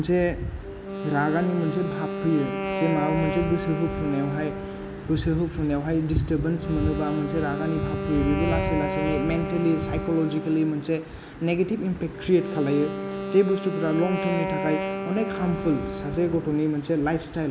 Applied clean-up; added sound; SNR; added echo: none; Wind instrument, woodwind instrument; 6 dB; none.